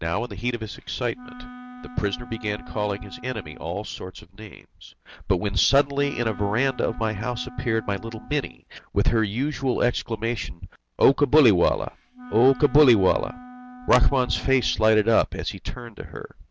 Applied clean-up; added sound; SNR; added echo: none; Wind instrument, woodwind instrument; 18 dB; none.